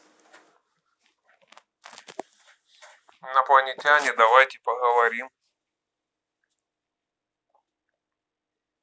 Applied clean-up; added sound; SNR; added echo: none; none; none; none.